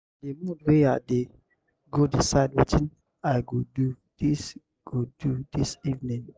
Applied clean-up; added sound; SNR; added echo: none; none; none; none.